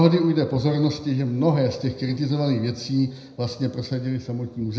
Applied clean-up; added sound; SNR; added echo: none; none; none; reverberation time 0.7 s.